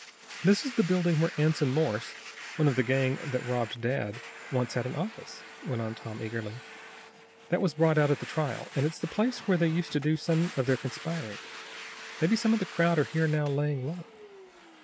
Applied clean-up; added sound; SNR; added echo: none; Domestic sounds, home sounds; 15 dB; none.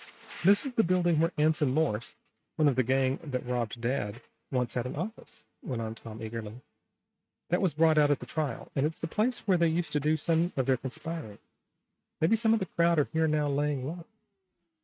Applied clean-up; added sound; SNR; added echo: neural mask model RNNoise.